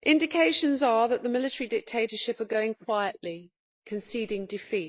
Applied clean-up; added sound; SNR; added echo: neural mask model Resemble Enhance denoiser.